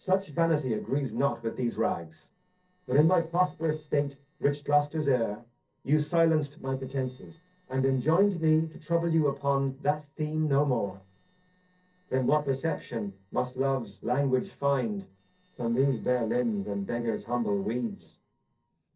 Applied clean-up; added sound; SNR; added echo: neural separator model SepFormer DNS4.